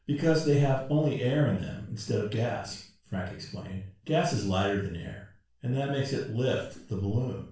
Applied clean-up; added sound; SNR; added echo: none; none; none; reverberation time 0.4 s.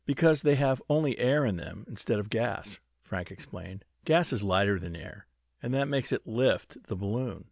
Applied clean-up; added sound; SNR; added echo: none; none; none; none.